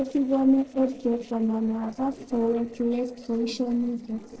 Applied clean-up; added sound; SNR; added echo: neural separator model SepFormer DNS4.